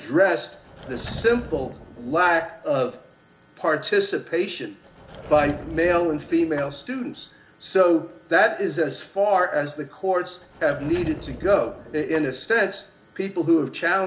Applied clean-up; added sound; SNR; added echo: none; Sliding door / Wood; 15 dB; none.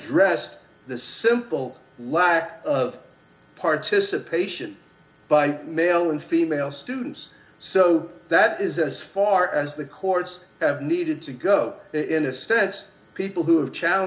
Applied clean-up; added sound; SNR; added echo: none; none; none; none.